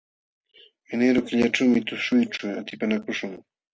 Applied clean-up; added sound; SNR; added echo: none; none; none; none.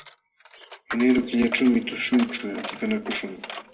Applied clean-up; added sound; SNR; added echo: none; Coin (dropping); 13 dB; reverberation time 1.3 s.